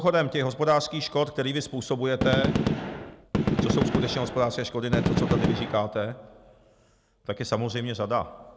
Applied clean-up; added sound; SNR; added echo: none; Gunshot, gunfire; -2 dB; none.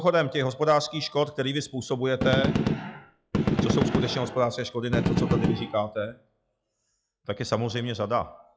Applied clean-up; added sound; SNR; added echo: classical method log-MMSE.